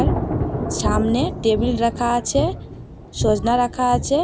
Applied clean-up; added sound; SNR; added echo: none; Thunder / Rain; 4 dB; none.